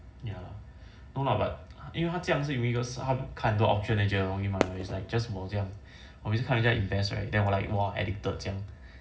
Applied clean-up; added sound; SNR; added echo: none; Fireworks; 7 dB; reverberation time 0.4 s.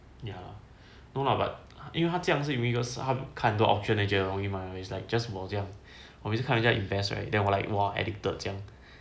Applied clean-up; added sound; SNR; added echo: none; none; none; none.